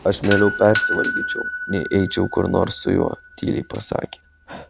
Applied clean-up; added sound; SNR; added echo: none; Doorbell; 7 dB; none.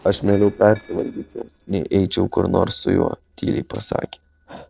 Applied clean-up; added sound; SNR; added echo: neural separator model SepFormer DNS4.